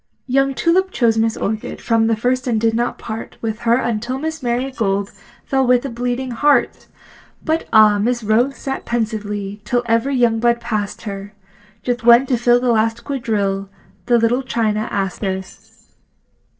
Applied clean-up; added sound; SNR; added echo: neural separator model SepFormer DNS4.